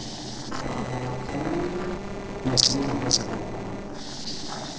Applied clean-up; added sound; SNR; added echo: neural separator model SepFormer DNS4.